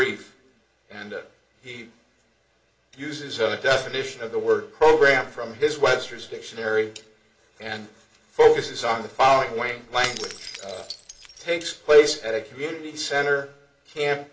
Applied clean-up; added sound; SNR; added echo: none; Shatter / Crushing; 16 dB; reverberation time 0.4 s.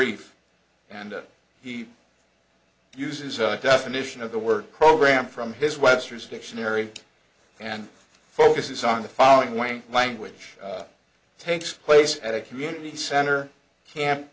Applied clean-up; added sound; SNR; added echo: none; none; none; none.